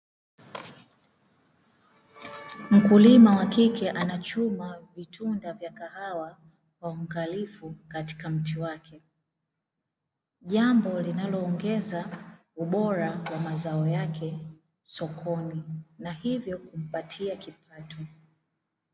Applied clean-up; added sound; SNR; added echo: none; none; none; none.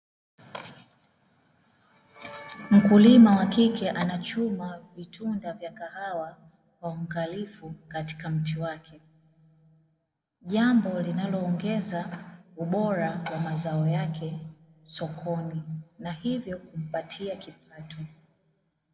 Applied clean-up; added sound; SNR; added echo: none; none; none; reverberation time 1.3 s.